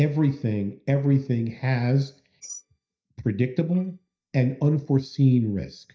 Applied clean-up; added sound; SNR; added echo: neural mask model DeepFilterNet 3.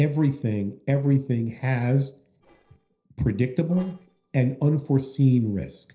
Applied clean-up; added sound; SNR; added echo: neural separator model SepFormer DNS4.